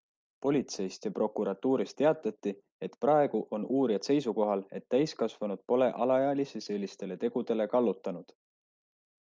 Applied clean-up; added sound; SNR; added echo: none; none; none; none.